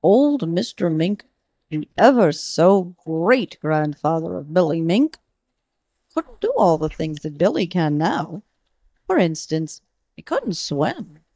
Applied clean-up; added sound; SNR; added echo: neural mask model DeepFilterNet 3.